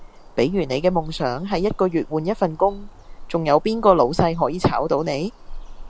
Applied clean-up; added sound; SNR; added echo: none; Bird vocalization, bird call, bird song; 14 dB; none.